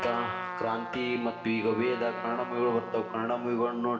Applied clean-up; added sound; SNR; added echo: none; Trumpet; 8 dB; reverberation time 1.1 s.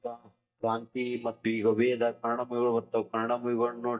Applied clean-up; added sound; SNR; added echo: neural mask model DeepFilterNet 3.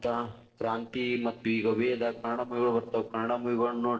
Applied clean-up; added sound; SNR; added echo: neural separator model SepFormer DNS4.